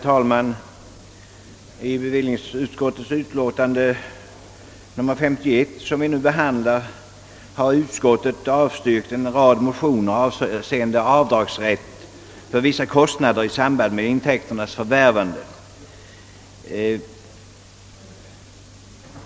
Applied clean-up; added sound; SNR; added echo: none; none; none; none.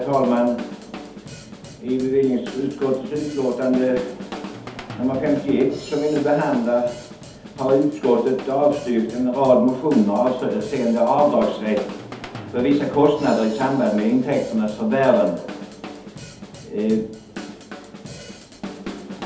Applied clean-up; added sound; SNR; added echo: none; Drum / Drum kit; 15 dB; reverberation time 0.6 s.